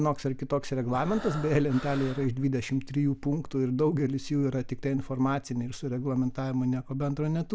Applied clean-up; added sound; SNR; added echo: none; Breathing; 13 dB; none.